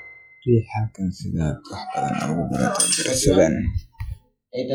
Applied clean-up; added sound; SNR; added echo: classical method log-MMSE.